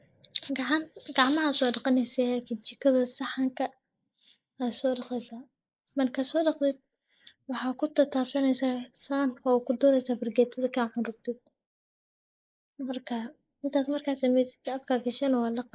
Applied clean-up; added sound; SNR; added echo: neural mask model Resemble Enhance denoiser.